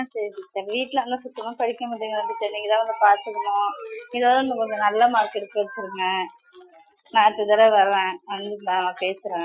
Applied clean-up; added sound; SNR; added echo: classical method Wiener filter.